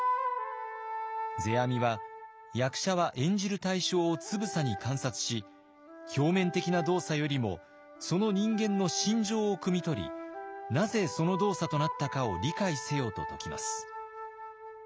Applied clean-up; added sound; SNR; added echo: none; none; none; none.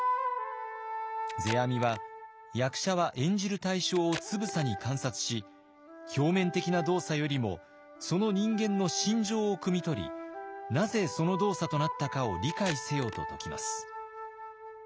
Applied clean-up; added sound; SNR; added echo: none; Packing tape, duct tape; 14 dB; none.